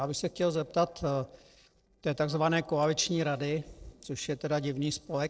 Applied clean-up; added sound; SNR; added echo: neural separator model SepFormer DNS4.